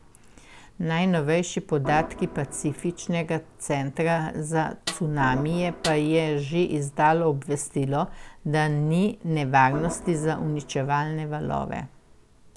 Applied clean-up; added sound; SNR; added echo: none; Snare drum + Organ; 14 dB; none.